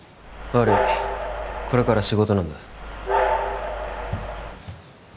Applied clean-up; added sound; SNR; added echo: none; Train; 1 dB; none.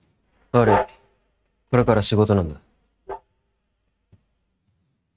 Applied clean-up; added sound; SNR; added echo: neural mask model RNNoise.